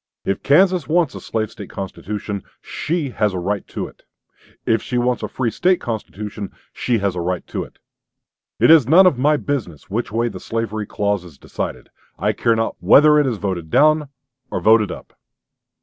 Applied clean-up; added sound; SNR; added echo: none; none; none; none.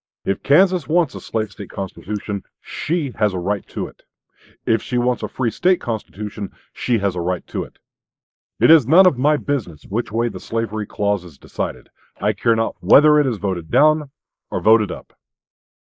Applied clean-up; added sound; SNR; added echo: neural mask model Resemble Enhance denoiser.